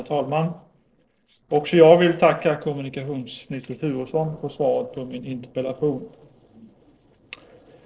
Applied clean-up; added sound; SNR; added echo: neural separator model SepFormer DNS4.